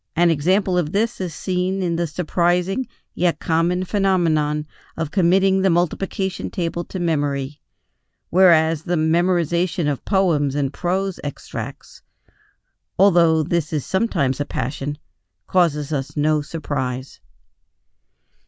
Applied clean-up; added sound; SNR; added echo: none; none; none; none.